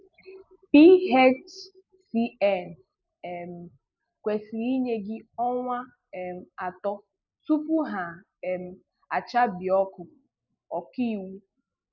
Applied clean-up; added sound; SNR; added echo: none; none; none; none.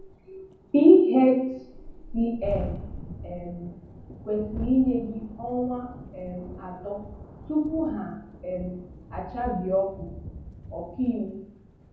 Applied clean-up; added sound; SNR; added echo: none; Thunderstorm; 13 dB; reverberation time 0.7 s.